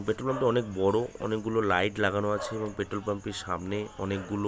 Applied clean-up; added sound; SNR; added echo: none; none; none; none.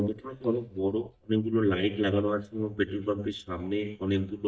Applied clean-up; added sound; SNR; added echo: neural mask model DeepFilterNet 3.